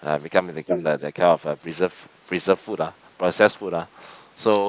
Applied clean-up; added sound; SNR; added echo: neural mask model Resemble Enhance denoiser.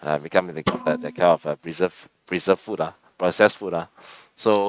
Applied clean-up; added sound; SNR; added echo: neural mask model RNNoise.